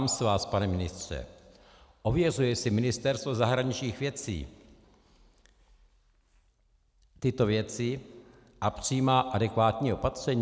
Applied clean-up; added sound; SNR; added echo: none; none; none; none.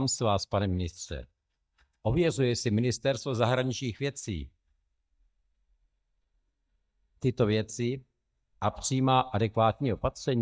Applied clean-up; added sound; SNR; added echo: neural mask model DeepFilterNet 3.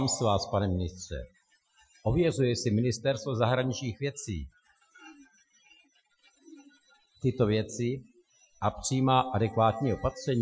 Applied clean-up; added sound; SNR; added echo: classical method Wiener filter.